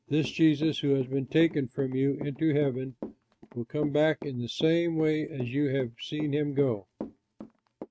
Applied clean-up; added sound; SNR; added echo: neural mask model RNNoise.